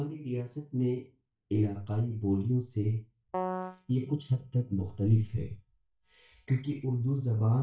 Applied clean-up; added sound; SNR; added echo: neural mask model DeepFilterNet 3.